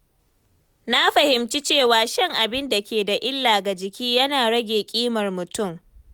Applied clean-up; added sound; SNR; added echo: none; none; none; none.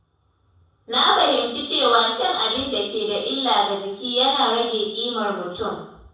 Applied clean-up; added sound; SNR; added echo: none; none; none; reverberation time 0.7 s.